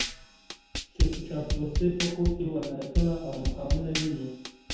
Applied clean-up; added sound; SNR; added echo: none; Drum kit; -1 dB; reverberation time 0.9 s.